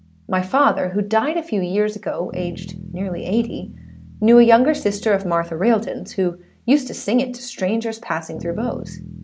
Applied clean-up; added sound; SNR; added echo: none; Bass guitar; 17 dB; none.